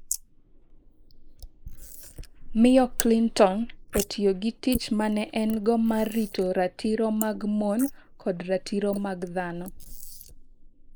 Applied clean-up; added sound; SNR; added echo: neural mask model Resemble Enhance denoiser.